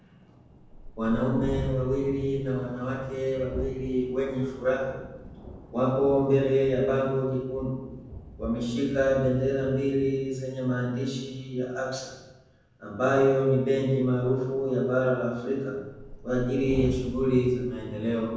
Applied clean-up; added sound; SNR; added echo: none; Thunderstorm; 15 dB; reverberation time 1.1 s.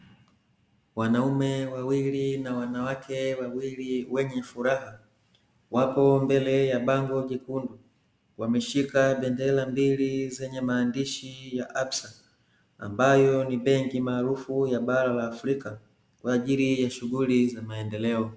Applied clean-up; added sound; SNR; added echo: none; none; none; none.